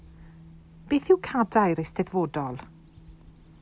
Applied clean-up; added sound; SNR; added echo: none; none; none; none.